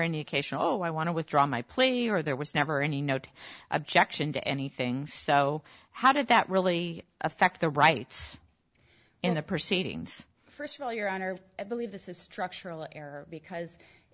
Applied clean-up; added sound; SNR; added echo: none; none; none; none.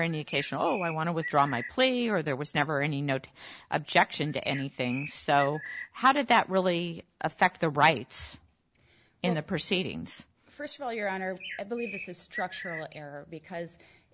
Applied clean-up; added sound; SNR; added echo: none; Bird; 14 dB; none.